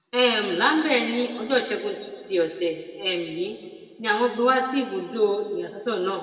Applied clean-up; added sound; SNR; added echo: none; none; none; reverberation time 1.8 s.